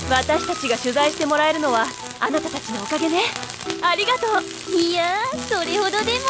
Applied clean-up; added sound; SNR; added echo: none; Tools; 12 dB; none.